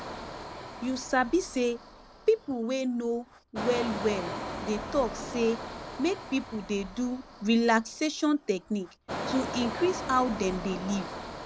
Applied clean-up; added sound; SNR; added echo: none; Engine; 9 dB; none.